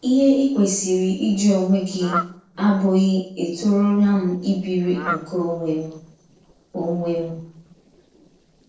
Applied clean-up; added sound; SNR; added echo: neural separator model SepFormer DNS4.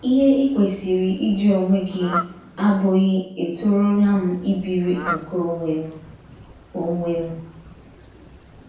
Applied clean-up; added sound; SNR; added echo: none; Fowl; 15 dB; reverberation time 0.6 s.